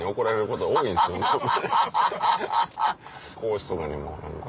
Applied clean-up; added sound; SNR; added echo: none; none; none; none.